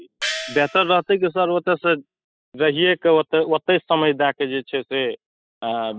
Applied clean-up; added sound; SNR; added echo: classical method spectral subtraction.